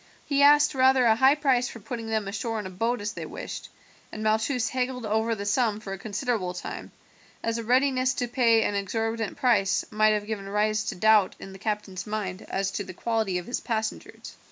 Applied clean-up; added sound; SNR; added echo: none; none; none; none.